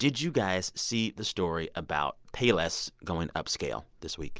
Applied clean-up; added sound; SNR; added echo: none; none; none; none.